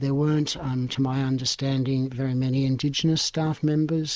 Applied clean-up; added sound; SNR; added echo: neural mask model Resemble Enhance denoiser.